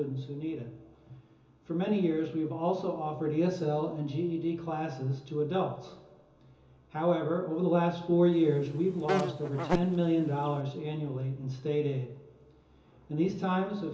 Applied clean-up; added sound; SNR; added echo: none; Insect; 5 dB; reverberation time 0.7 s.